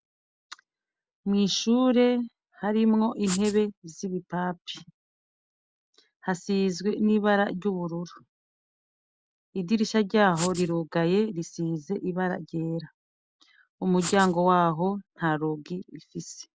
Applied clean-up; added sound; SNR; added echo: none; Writing; 10 dB; none.